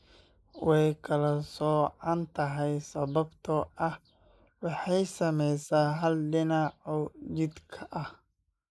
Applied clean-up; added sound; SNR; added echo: neural mask model Resemble Enhance denoiser.